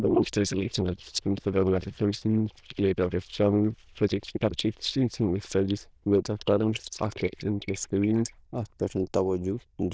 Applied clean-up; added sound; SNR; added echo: neural diffusion model UNIVERSE++.